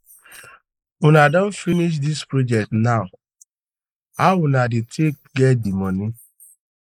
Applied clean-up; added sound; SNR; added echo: neural mask model Resemble Enhance denoiser.